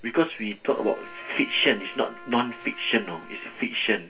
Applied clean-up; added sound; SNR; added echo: none; Trumpet; 19 dB; reverberation time 0.2 s.